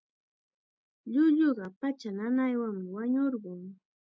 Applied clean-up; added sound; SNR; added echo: none; none; none; none.